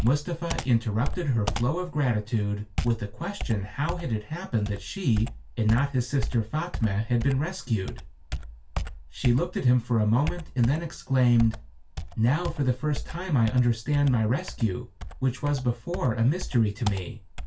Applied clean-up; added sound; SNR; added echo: none; Computer keyboard; 9 dB; reverberation time 0.2 s.